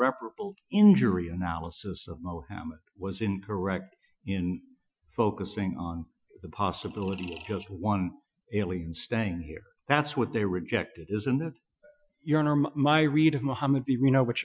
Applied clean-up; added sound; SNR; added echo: classical method Wiener filter.